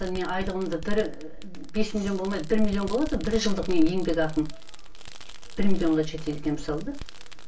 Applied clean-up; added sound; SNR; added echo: none; Fireworks; 17 dB; reverberation time 0.2 s.